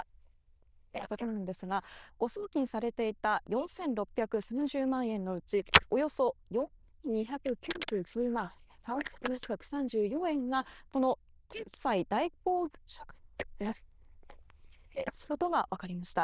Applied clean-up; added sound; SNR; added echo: neural diffusion model UNIVERSE++.